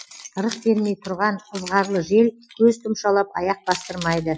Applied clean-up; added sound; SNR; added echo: classical method Wiener filter.